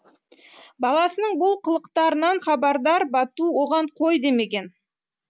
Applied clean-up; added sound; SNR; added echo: none; none; none; none.